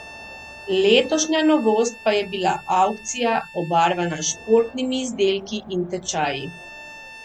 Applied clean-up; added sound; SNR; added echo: none; Bowed string instrument + Crowd; 19 dB; none.